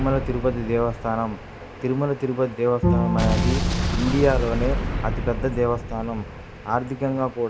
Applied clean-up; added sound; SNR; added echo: none; Explosion + Bowed string instrument; 2 dB; none.